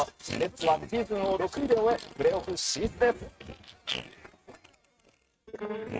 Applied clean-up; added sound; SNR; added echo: neural mask model RNNoise.